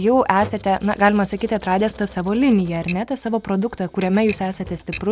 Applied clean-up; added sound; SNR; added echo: none; Typewriter; 18 dB; none.